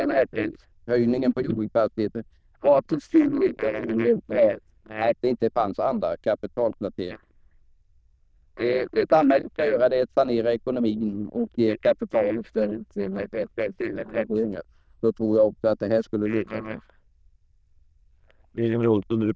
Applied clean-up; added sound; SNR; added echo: neural diffusion model UNIVERSE++.